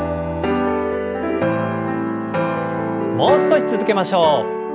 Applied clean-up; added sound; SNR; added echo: none; none; none; none.